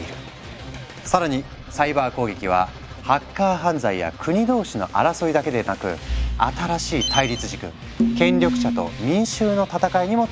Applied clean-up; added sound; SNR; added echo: none; Bowed string instrument; 15 dB; none.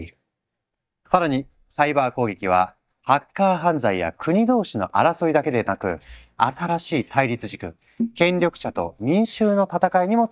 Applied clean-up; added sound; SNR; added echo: neural mask model DeepFilterNet 3.